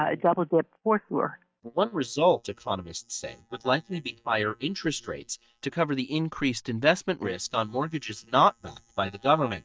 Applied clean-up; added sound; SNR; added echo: neural mask model DeepFilterNet 3.